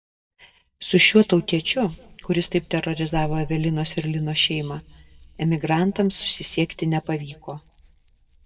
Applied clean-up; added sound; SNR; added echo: neural mask model DeepFilterNet 3.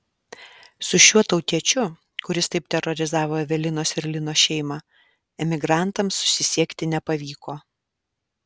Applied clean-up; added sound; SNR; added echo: none; none; none; none.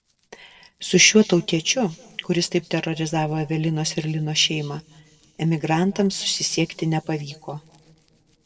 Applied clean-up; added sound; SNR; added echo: neural separator model SepFormer DNS4.